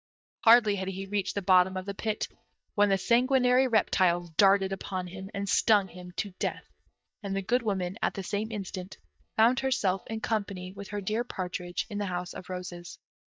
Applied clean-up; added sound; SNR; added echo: neural mask model DeepFilterNet 3.